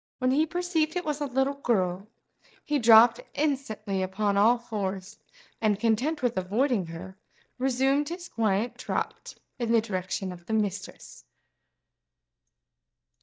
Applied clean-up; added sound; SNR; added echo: neural mask model DeepFilterNet 3.